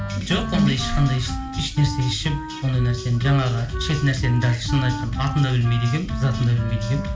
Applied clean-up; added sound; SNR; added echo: none; Wind instrument, woodwind instrument; 12 dB; reverberation time 0.8 s.